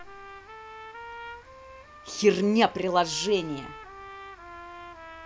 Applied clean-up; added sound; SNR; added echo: none; Trumpet; 15 dB; none.